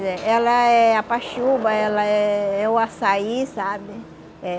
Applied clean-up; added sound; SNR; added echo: none; Skateboard; 18 dB; none.